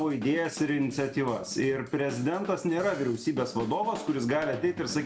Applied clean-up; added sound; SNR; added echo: none; Drum / Drum kit; 15 dB; none.